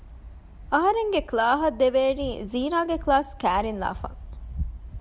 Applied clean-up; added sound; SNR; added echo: none; none; none; none.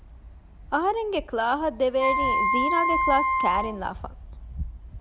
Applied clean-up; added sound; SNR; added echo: none; Wind instrument, woodwind instrument; -2 dB; none.